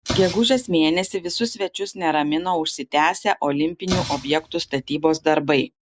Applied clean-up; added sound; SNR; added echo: none; Explosion; 12 dB; none.